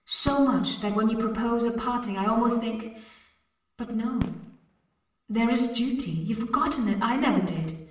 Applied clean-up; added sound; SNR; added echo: none; Fireworks; 18 dB; reverberation time 0.8 s.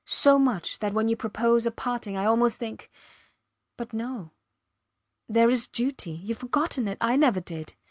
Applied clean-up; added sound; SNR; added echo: none; none; none; none.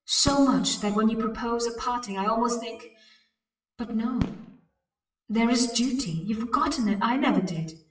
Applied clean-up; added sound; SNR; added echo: classical method WPE with log-MMSE.